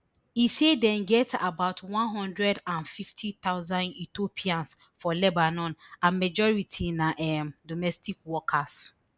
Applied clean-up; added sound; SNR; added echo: none; none; none; none.